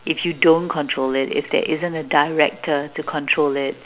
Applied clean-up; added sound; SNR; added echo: none; none; none; none.